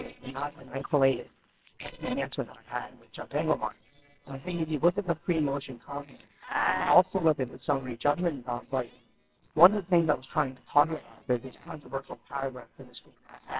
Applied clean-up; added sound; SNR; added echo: neural separator model SepFormer WHAMR!.